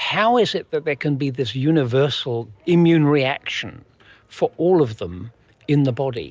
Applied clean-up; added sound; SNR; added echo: none; none; none; none.